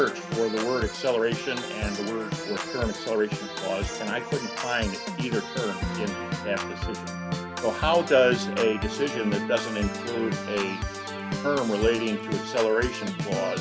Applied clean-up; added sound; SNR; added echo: none; Organ; 4 dB; none.